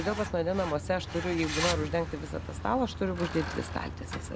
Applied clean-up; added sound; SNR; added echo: none; Truck; 5 dB; none.